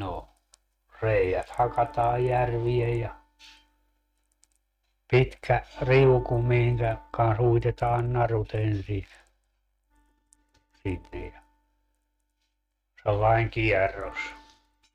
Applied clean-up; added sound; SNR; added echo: neural mask model RNNoise.